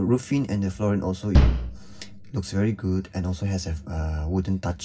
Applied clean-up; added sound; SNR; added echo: none; Bass drum; -5 dB; reverberation time 0.4 s.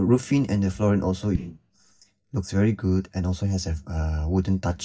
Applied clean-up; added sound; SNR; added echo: neural mask model DeepFilterNet 3.